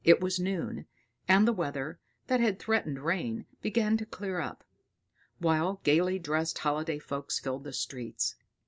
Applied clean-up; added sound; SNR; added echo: none; none; none; none.